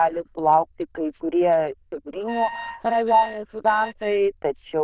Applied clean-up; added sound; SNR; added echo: neural diffusion model UNIVERSE++.